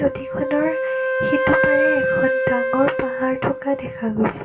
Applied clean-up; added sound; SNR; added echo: none; Wind instrument, woodwind instrument; -1 dB; reverberation time 0.2 s.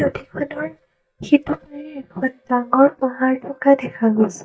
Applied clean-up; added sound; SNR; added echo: neural mask model DeepFilterNet 3.